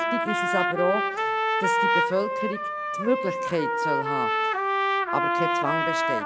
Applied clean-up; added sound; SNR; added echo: none; Trumpet; -5 dB; none.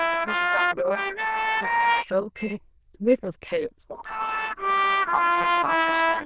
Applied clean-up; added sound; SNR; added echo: neural diffusion model UNIVERSE++.